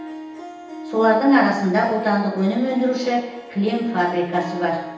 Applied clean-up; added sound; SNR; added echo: none; Harp; 15 dB; reverberation time 0.9 s.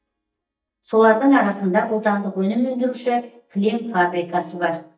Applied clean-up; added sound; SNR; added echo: neural mask model DeepFilterNet 3.